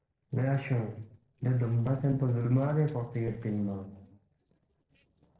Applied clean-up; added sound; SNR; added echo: neural separator model SepFormer DNS4.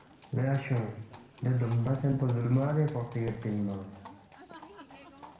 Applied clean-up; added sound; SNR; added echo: none; Livestock, farm animals, working animals; 20 dB; reverberation time 0.7 s.